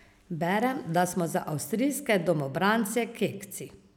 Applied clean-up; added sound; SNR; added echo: none; none; none; none.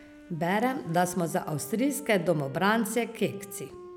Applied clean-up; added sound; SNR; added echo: none; Wind instrument, woodwind instrument; 18 dB; none.